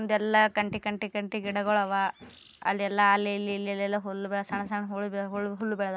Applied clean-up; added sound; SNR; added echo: none; none; none; none.